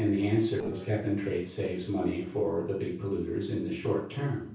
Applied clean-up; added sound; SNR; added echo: neural separator model SepFormer DNS4.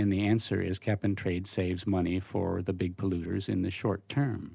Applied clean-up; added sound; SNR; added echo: none; none; none; none.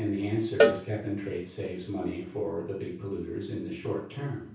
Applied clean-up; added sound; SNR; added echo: none; Cowbell; -2 dB; reverberation time 0.6 s.